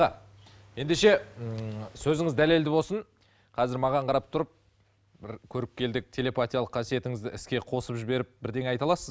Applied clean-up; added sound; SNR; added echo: none; none; none; none.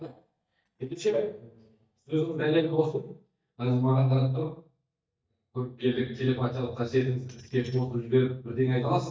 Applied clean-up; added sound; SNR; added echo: neural mask model DeepFilterNet 3.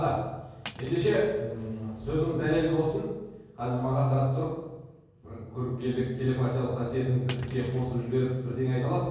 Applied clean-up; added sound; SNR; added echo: none; Cutlery, silverware; 14 dB; reverberation time 1.3 s.